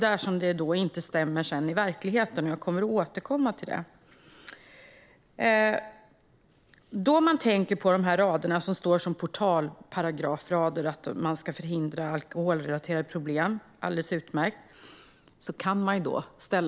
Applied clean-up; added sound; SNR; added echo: none; none; none; none.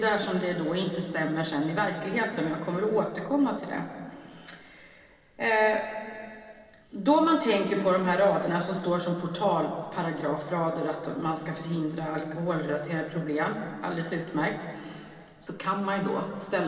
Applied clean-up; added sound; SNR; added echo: none; none; none; reverberation time 2.5 s.